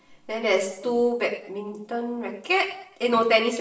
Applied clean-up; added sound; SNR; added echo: none; none; none; reverberation time 0.7 s.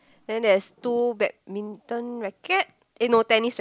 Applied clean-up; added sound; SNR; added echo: none; none; none; none.